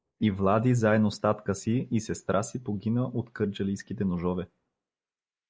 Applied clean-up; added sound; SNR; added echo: neural mask model Resemble Enhance denoiser.